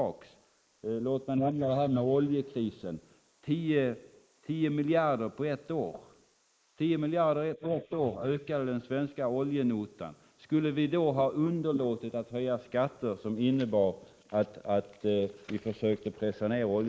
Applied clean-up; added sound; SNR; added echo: neural mask model Resemble Enhance denoiser.